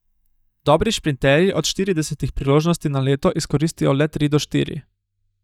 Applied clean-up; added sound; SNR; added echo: neural mask model DeepFilterNet 3.